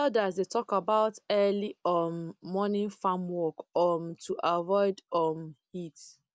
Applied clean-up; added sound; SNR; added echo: none; none; none; none.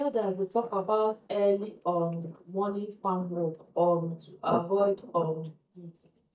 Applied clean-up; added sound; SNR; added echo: neural mask model DeepFilterNet 3.